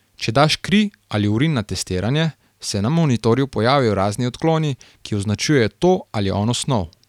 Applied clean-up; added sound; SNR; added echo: none; none; none; none.